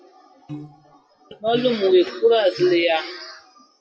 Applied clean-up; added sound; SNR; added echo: classical method WPE with log-MMSE.